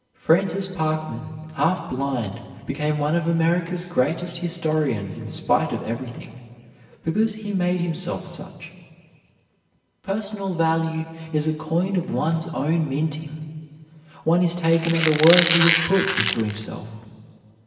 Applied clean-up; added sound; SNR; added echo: none; Squeak; 0 dB; reverberation time 2.0 s.